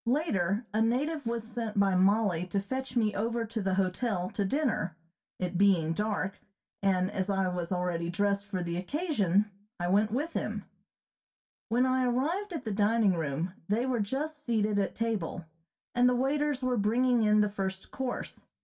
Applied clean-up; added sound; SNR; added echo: none; none; none; reverberation time 0.2 s.